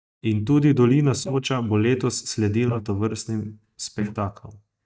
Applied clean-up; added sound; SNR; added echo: neural mask model DeepFilterNet 3.